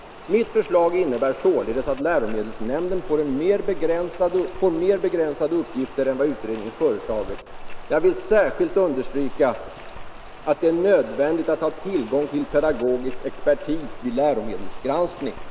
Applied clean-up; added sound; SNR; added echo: none; Rain; 10 dB; none.